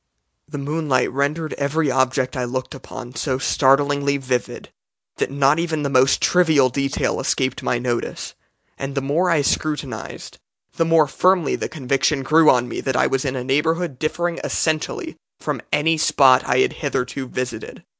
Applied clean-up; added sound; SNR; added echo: none; none; none; none.